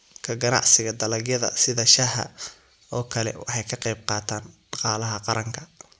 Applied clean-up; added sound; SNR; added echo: none; none; none; none.